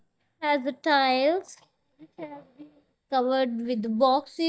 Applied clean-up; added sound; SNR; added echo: neural mask model DeepFilterNet 3.